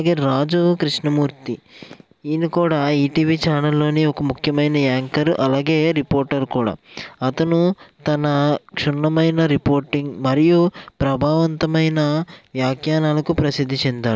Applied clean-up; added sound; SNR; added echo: none; none; none; none.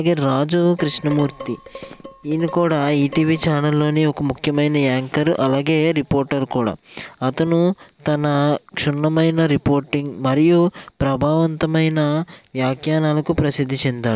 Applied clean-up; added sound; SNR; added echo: none; Dishes, pots, and pans; 19 dB; none.